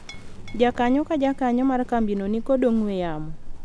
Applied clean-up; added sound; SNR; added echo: none; Chink, clink; 10 dB; none.